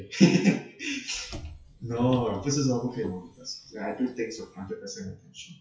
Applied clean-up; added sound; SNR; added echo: classical method WPE with log-MMSE.